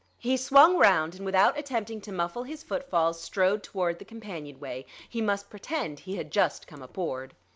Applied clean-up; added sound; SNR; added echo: none; none; none; none.